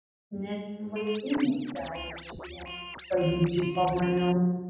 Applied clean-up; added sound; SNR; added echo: none; Scratching (performance technique); 12 dB; reverberation time 1.2 s.